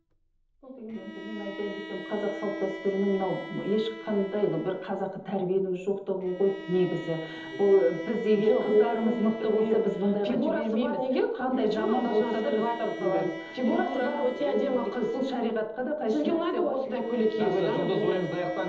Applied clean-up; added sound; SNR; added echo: none; Bowed string instrument; 15 dB; reverberation time 1.2 s.